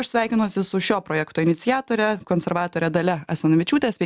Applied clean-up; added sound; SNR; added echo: none; none; none; none.